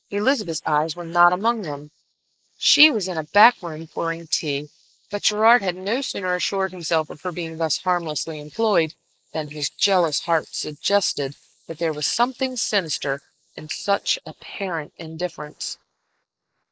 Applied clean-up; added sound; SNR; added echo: neural mask model Resemble Enhance denoiser.